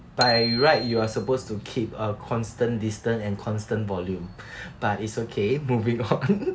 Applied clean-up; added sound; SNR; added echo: none; Bicycle bell; 8 dB; none.